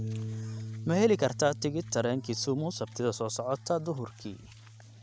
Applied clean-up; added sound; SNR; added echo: none; Bass guitar; 10 dB; none.